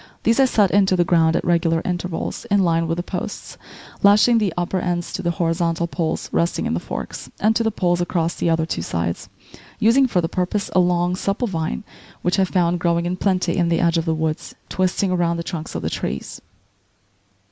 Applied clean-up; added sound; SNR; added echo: none; none; none; none.